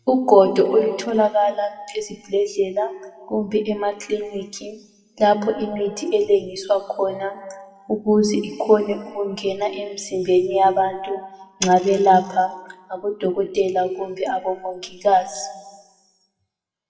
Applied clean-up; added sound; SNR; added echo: classical method WPE with log-MMSE.